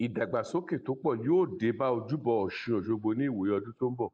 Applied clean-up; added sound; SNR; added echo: neural mask model Resemble Enhance denoiser.